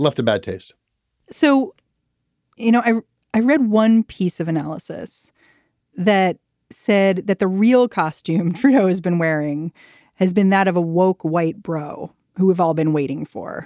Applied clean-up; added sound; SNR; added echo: none; none; none; none.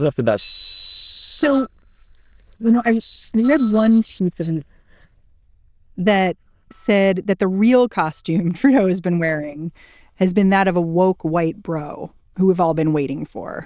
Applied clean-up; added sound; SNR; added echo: neural diffusion model UNIVERSE++.